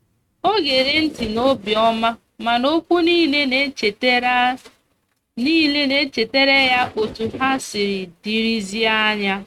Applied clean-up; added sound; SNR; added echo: neural mask model RNNoise.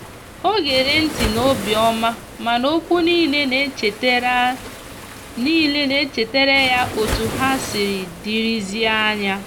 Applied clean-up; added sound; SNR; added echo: none; Waves, surf; 11 dB; none.